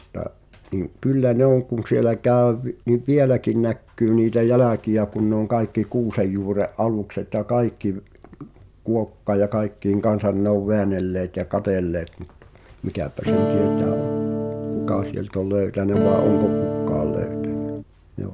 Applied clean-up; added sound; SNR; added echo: none; Electric guitar / Strum; 0 dB; none.